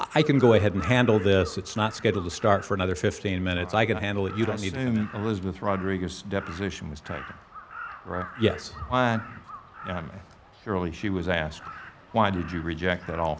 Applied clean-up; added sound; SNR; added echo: none; Crow; 17 dB; none.